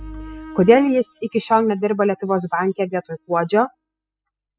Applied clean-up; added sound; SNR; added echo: classical method spectral subtraction.